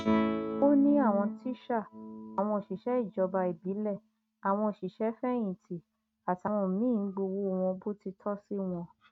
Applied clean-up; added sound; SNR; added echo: neural mask model RNNoise.